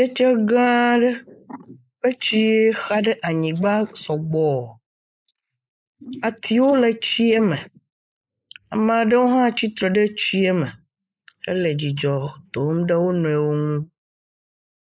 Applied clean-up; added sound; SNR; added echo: neural mask model Resemble Enhance denoiser.